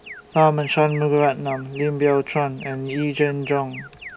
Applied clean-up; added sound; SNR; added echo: none; Alarm; 18 dB; none.